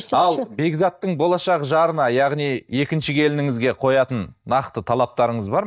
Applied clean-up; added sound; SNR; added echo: neural mask model DeepFilterNet 3.